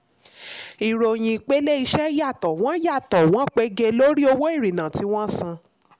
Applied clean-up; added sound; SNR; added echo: none; none; none; none.